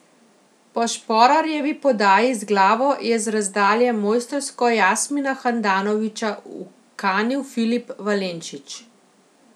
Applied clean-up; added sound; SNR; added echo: none; none; none; none.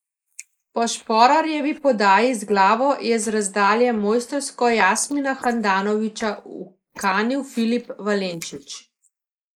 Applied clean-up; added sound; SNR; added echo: neural mask model Resemble Enhance denoiser.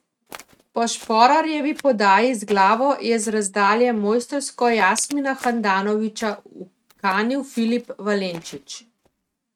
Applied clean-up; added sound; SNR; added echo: neural mask model RNNoise.